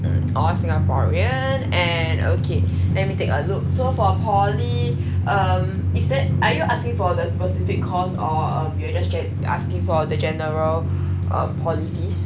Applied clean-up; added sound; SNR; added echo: none; Drum; -4 dB; none.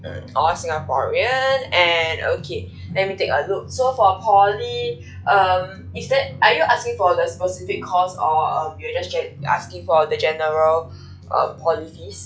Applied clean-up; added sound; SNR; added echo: classical method log-MMSE.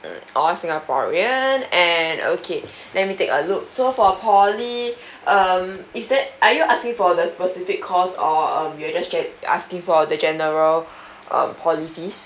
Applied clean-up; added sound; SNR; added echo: none; none; none; none.